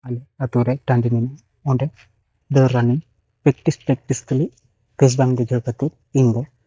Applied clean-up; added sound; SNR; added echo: neural mask model DeepFilterNet 3.